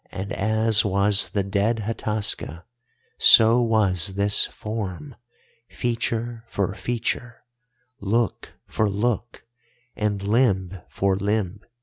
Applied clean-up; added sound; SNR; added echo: none; none; none; none.